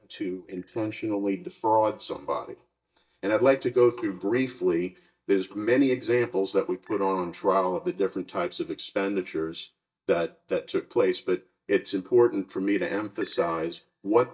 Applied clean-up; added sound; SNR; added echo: neural mask model DeepFilterNet 3.